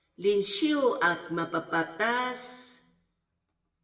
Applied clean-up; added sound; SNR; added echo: none; none; none; reverberation time 0.9 s.